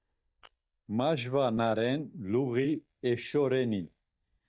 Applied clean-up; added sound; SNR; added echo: neural mask model DeepFilterNet 3.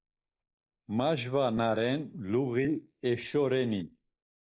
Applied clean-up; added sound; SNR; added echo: neural mask model Resemble Enhance denoiser.